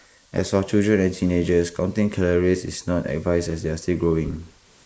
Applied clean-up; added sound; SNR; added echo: neural mask model Resemble Enhance denoiser.